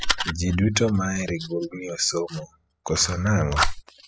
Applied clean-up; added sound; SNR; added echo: classical method spectral subtraction.